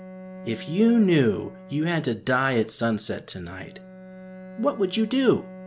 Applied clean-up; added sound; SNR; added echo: none; Bowed string instrument; 18 dB; none.